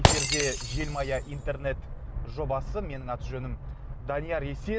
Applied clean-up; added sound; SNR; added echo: none; Shatter; 1 dB; none.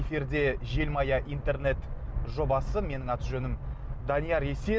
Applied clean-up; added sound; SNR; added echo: none; none; none; none.